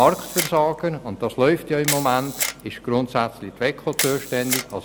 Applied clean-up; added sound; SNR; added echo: none; Camera; 8 dB; none.